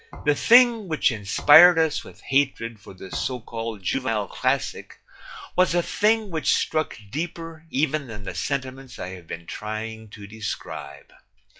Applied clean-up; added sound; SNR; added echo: classical method log-MMSE.